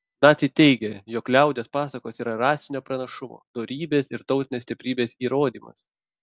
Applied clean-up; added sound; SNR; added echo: none; none; none; none.